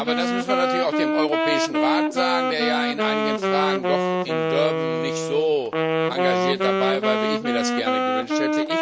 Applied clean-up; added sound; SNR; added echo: none; Wind instrument, woodwind instrument; -4 dB; none.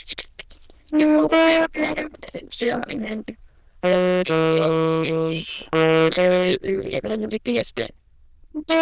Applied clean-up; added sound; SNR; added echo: neural diffusion model UNIVERSE++.